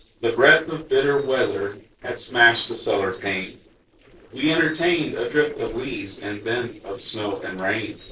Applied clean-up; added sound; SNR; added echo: neural separator model SepFormer DNS4.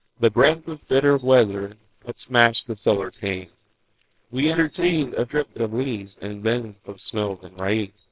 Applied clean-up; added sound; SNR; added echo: neural separator model SepFormer WHAMR!.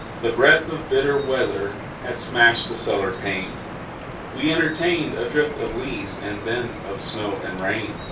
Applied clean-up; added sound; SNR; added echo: none; Drip; 10 dB; reverberation time 0.2 s.